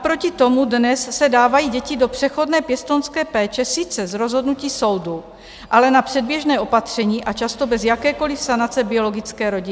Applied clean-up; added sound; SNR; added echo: none; none; none; none.